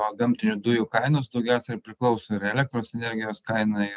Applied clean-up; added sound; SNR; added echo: none; none; none; none.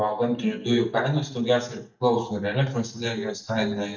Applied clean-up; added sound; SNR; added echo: neural mask model DeepFilterNet 3.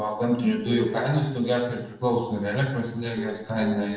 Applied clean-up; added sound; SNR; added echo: neural separator model SepFormer DNS4.